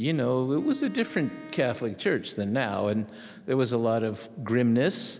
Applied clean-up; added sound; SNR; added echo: none; Bowed string instrument; 19 dB; none.